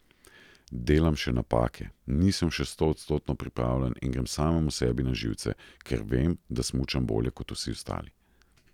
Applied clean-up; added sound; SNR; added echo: none; none; none; none.